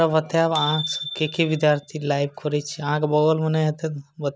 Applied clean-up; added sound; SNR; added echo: none; Bicycle bell; 12 dB; none.